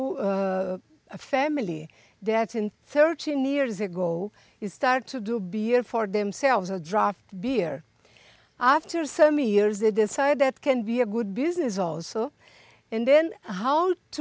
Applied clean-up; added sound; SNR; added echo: none; none; none; none.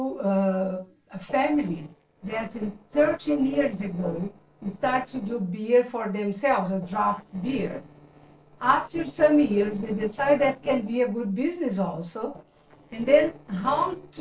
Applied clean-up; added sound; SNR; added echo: neural separator model SepFormer DNS4.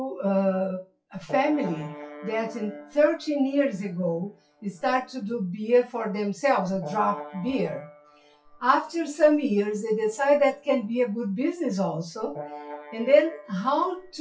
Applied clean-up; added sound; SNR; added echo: classical method WPE with log-MMSE.